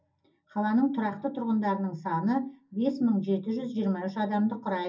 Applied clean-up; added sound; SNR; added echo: none; none; none; reverberation time 0.4 s.